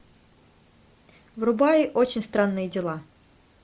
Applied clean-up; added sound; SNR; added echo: none; none; none; none.